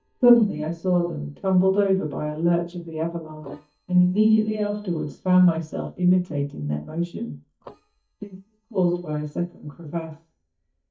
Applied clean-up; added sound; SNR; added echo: neural mask model DeepFilterNet 3.